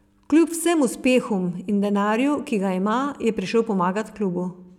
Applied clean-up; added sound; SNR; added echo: none; none; none; none.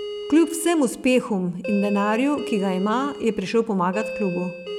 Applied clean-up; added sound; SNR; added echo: none; Doorbell; 11 dB; none.